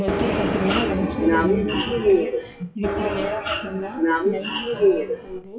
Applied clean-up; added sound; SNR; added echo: classical method WPE with log-MMSE.